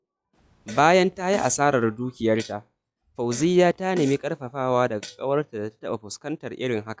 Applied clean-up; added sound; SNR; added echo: classical method log-MMSE.